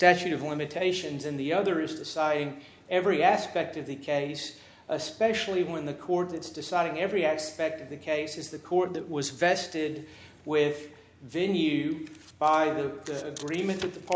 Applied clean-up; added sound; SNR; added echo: none; none; none; none.